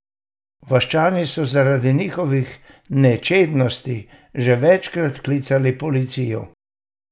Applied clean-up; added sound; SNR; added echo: none; none; none; none.